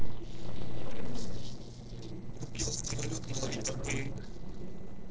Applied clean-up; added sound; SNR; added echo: neural separator model SepFormer DNS4.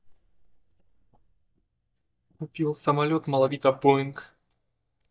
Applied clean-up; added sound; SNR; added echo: neural mask model DeepFilterNet 3.